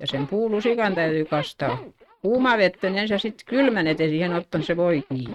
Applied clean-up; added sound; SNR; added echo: neural mask model RNNoise.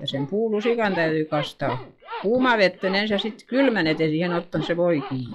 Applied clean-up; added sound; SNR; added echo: classical method log-MMSE.